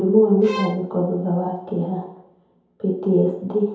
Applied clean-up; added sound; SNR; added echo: none; Bowed string instrument; 12 dB; reverberation time 0.8 s.